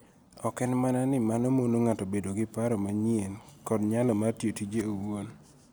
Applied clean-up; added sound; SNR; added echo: none; none; none; none.